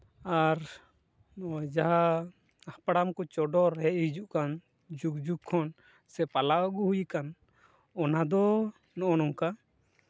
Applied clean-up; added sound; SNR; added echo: none; none; none; none.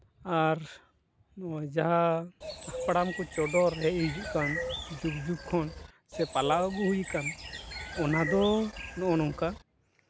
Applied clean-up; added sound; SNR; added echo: none; Bird; 8 dB; none.